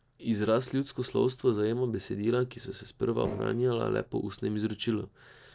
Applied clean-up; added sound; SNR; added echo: neural separator model SepFormer DNS4.